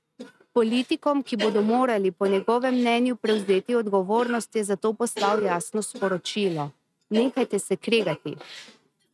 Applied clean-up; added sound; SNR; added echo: neural mask model RNNoise.